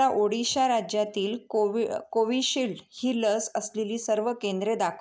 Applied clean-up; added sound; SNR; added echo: none; none; none; none.